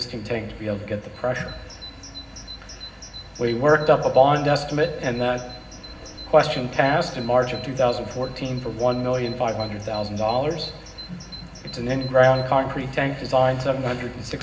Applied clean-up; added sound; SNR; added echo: none; Bird vocalization, bird call, bird song; 19 dB; reverberation time 0.4 s.